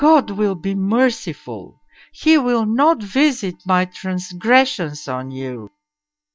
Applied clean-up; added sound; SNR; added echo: neural mask model DeepFilterNet 3.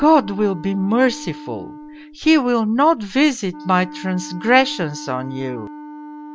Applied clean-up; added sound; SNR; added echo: none; Wind instrument, woodwind instrument; 16 dB; none.